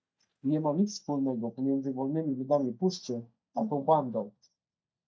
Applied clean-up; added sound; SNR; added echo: neural mask model DeepFilterNet 3.